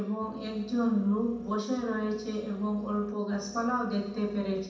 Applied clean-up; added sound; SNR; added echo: none; Printer; 19 dB; reverberation time 0.6 s.